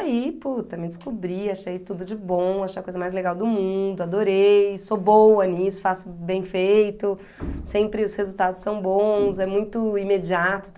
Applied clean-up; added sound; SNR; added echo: none; none; none; none.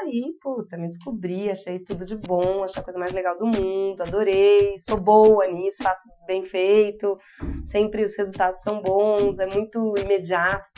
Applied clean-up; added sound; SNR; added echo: classical method Wiener filter.